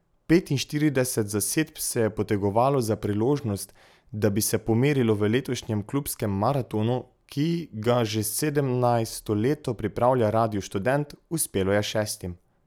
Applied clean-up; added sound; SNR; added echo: none; none; none; none.